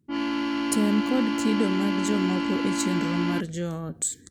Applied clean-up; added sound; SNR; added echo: none; Organ; -1 dB; none.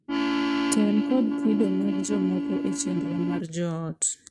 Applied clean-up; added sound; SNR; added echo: neural mask model RNNoise.